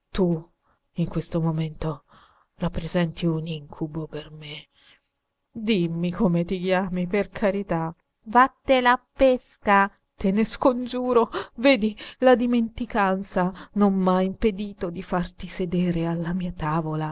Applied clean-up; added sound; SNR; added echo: none; none; none; none.